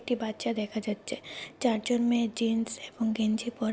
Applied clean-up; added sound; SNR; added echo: none; none; none; none.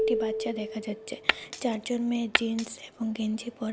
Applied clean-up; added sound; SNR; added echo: none; Marimba, xylophone + Glass; 1 dB; none.